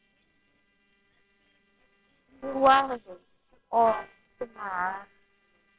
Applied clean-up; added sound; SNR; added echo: neural separator model SepFormer WHAMR!.